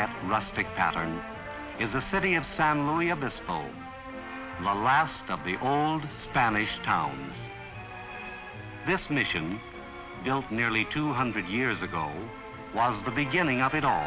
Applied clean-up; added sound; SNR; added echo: none; none; none; none.